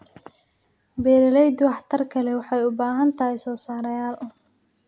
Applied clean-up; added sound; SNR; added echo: none; none; none; none.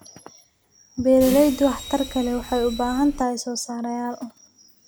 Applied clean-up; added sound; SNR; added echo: none; Bus; 11 dB; none.